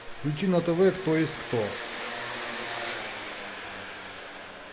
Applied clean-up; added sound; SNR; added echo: none; Engine; 7 dB; none.